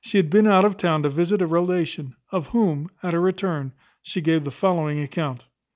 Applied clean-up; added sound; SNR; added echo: none; none; none; none.